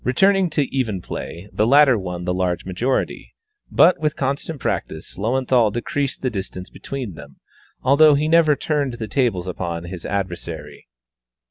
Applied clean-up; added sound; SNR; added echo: none; none; none; none.